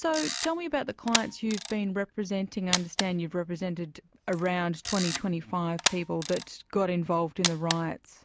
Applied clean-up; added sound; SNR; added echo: none; Camera; 6 dB; none.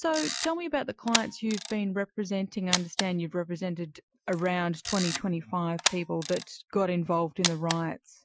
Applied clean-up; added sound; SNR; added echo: classical method Wiener filter.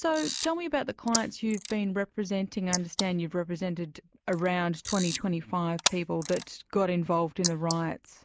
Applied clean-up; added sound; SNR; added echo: neural mask model Resemble Enhance denoiser.